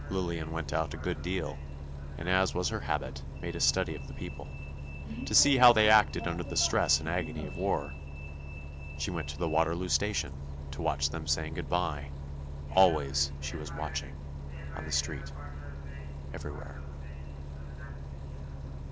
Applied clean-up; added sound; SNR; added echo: none; Bus; 6 dB; none.